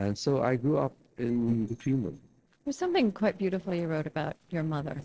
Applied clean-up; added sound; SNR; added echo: neural separator model SepFormer DNS4.